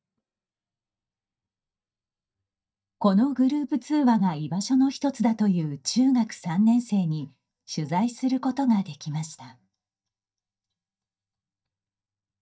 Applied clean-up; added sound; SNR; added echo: neural mask model DeepFilterNet 3.